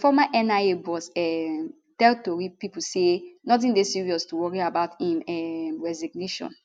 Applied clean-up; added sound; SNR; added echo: none; none; none; none.